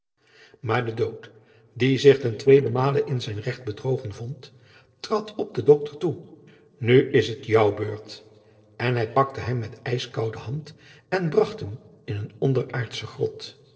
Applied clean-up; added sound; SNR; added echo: neural separator model SepFormer DNS4.